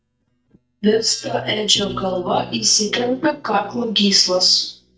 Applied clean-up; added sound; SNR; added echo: neural mask model DeepFilterNet 3.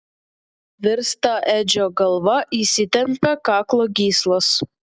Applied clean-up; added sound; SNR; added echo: none; none; none; none.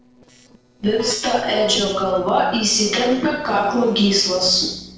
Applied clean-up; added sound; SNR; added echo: neural separator model SepFormer DNS4.